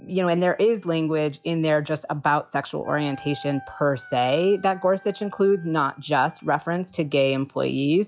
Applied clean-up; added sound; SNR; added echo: classical method log-MMSE.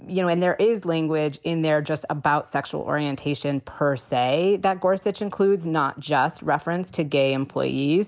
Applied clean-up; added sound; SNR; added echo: none; none; none; none.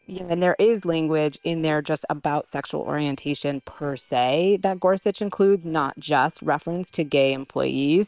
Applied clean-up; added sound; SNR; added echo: neural separator model SepFormer WHAM!.